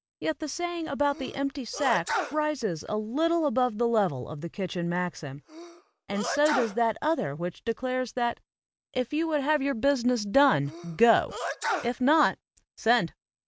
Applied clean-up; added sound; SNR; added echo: none; Sneeze; 9 dB; none.